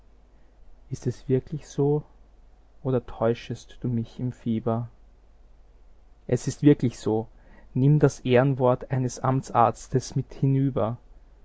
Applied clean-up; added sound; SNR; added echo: none; none; none; none.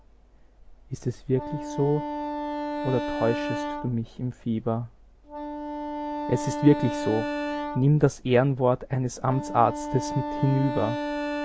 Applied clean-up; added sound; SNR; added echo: none; Wind instrument, woodwind instrument; 6 dB; none.